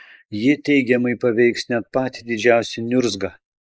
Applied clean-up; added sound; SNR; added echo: neural mask model Resemble Enhance denoiser.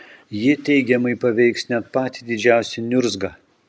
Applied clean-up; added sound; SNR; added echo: none; none; none; none.